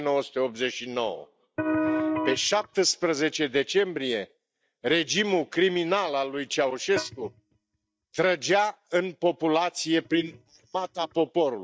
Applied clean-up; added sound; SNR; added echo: neural mask model DeepFilterNet 3.